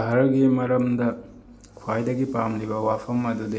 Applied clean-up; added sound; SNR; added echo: none; none; none; none.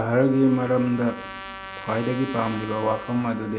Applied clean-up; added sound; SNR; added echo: none; Trumpet; 14 dB; none.